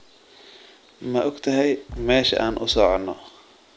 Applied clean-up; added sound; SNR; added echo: none; Fireworks; 14 dB; none.